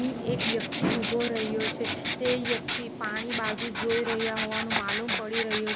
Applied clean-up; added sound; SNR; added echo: none; Writing; 0 dB; none.